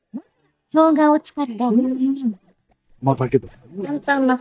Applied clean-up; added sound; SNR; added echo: neural mask model DeepFilterNet 3.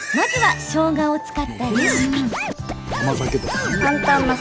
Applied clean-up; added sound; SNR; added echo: none; Scratching (performance technique) + Livestock, farm animals, working animals; 5 dB; none.